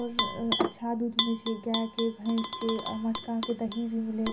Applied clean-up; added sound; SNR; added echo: none; Tap / Glass; 1 dB; reverberation time 0.5 s.